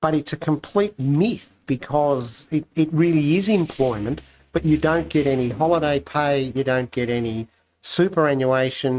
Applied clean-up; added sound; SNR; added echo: neural mask model RNNoise.